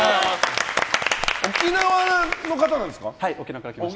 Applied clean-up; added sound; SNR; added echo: none; Walk, footsteps; 20 dB; none.